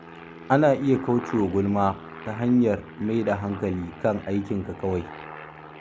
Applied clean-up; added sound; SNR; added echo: none; Aircraft; 15 dB; none.